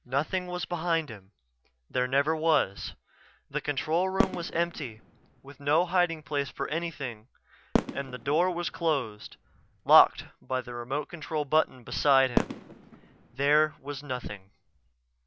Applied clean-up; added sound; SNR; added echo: none; Fireworks; 7 dB; none.